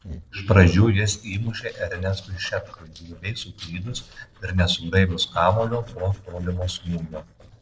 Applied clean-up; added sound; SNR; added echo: neural separator model SepFormer DNS4.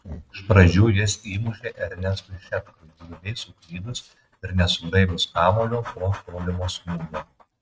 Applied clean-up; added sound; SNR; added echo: neural mask model RNNoise.